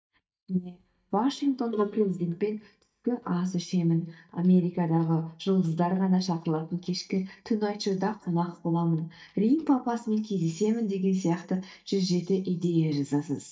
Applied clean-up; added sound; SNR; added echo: neural mask model DeepFilterNet 3.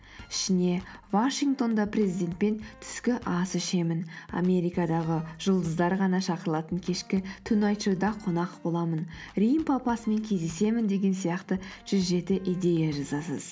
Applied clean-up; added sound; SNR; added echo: none; none; none; none.